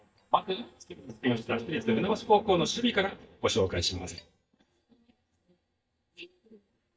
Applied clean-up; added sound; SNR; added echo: neural mask model DeepFilterNet 3.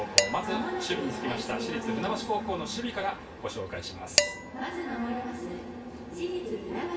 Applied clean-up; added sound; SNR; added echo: none; Dishes, pots, and pans; 1 dB; reverberation time 0.2 s.